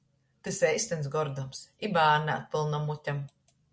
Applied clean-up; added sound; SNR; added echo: none; none; none; none.